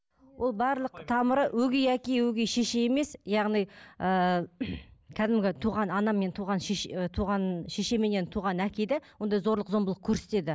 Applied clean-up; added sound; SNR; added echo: none; none; none; none.